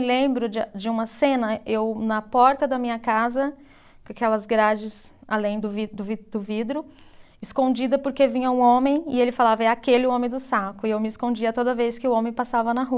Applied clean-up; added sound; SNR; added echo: none; none; none; none.